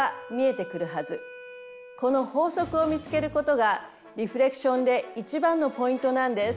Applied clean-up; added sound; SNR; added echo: none; none; none; none.